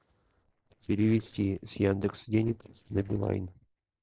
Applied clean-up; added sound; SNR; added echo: neural separator model SepFormer DNS4.